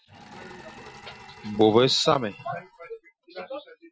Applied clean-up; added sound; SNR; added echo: classical method Wiener filter.